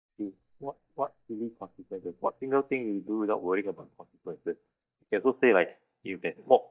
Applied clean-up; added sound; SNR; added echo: neural mask model DeepFilterNet 3.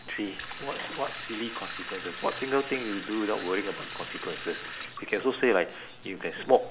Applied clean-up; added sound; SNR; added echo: none; Sink (filling or washing) / Water tap, faucet; 11 dB; none.